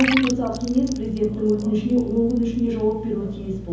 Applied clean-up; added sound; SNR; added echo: none; Liquid; 11 dB; reverberation time 0.7 s.